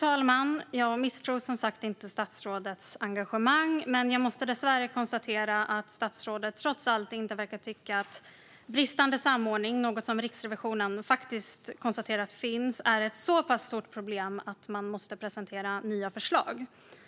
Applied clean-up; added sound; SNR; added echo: none; none; none; none.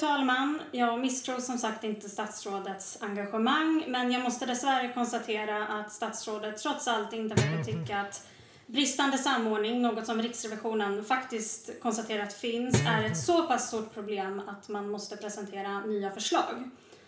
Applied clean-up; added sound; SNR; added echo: none; Guitar; 2 dB; reverberation time 0.5 s.